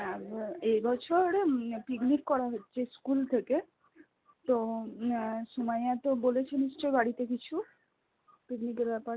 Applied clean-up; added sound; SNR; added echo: none; none; none; none.